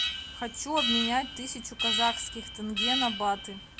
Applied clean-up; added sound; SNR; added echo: none; Alarm; 0 dB; none.